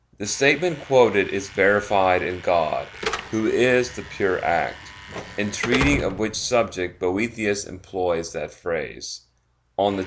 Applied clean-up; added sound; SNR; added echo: none; Slam / Alarm; 13 dB; none.